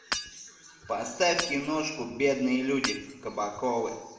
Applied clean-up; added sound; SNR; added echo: none; Shatter / Hammer; 9 dB; reverberation time 0.9 s.